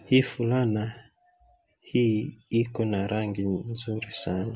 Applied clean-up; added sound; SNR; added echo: none; none; none; none.